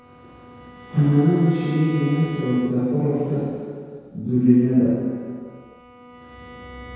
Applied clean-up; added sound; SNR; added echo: none; Bowed string instrument; 20 dB; reverberation time 2.0 s.